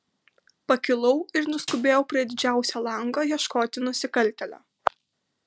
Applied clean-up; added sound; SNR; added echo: none; Snare drum; 15 dB; none.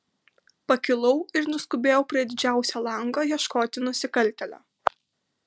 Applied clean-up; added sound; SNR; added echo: none; none; none; none.